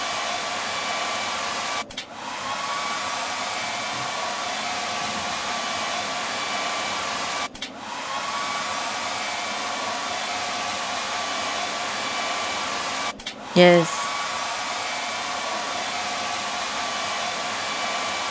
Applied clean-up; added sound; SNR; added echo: none; Domestic sounds, home sounds; -3 dB; none.